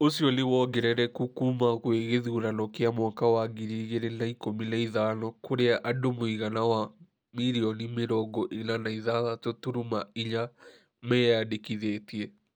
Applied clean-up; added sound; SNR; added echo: none; none; none; none.